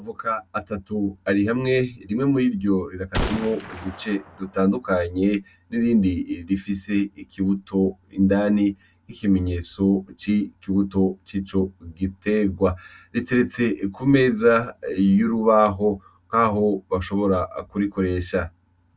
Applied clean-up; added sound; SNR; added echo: none; Gunshot, gunfire; 10 dB; none.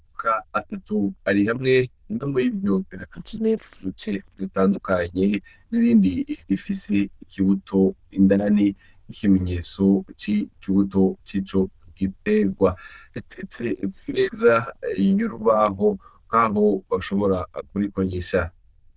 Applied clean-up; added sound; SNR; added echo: neural diffusion model UNIVERSE++.